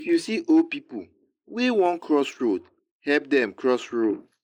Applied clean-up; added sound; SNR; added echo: neural mask model Resemble Enhance denoiser.